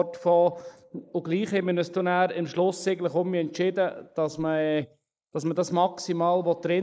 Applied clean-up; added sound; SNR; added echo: neural mask model Resemble Enhance denoiser.